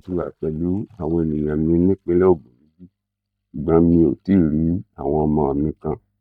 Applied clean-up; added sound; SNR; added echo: neural mask model DeepFilterNet 3.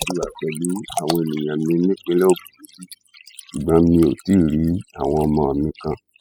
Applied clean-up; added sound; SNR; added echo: classical method spectral subtraction.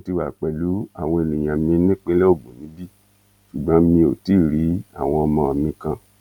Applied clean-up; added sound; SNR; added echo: none; none; none; none.